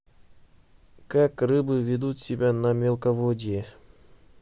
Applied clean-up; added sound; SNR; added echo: none; none; none; none.